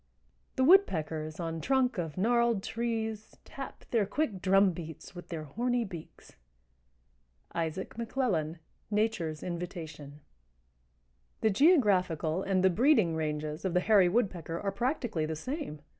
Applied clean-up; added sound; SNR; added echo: none; none; none; none.